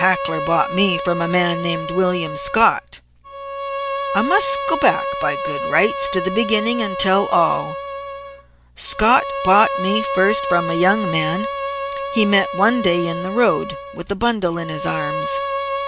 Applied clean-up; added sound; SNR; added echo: none; Bowed string instrument; 6 dB; none.